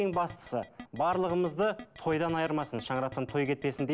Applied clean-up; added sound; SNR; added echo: none; Keyboard (musical); 18 dB; none.